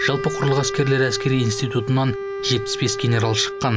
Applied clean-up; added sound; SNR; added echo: none; Wind instrument, woodwind instrument; 7 dB; none.